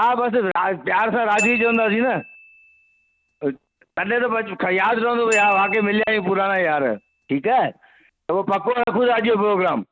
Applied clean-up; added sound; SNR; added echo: none; Glockenspiel; 11 dB; none.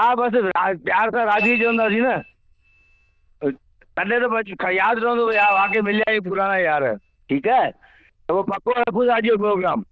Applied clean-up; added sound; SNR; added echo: neural diffusion model UNIVERSE++.